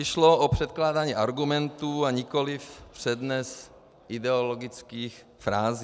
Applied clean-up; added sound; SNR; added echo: none; none; none; none.